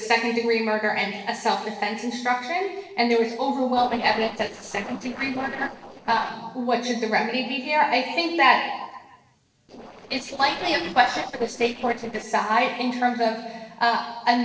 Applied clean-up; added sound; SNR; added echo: neural separator model SepFormer DNS4.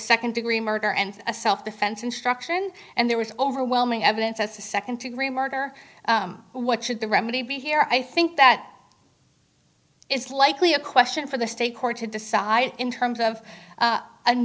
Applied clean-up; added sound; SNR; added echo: none; none; none; none.